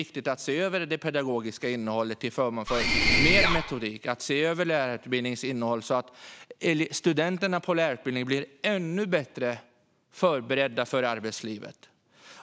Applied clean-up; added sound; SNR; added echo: none; Mechanisms; -5 dB; none.